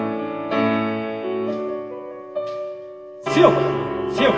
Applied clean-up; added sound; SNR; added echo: none; none; none; reverberation time 1.4 s.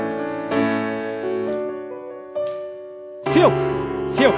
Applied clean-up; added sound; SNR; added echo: none; none; none; none.